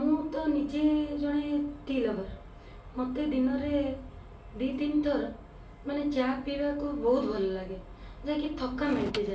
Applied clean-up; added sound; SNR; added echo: none; Fire; 19 dB; reverberation time 0.4 s.